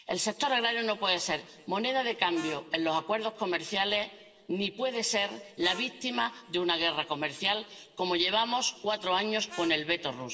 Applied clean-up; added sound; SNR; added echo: none; Harmonica; 15 dB; reverberation time 2.4 s.